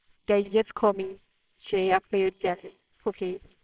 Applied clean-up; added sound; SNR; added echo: neural separator model SepFormer WHAMR!.